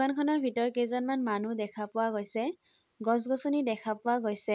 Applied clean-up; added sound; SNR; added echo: none; none; none; none.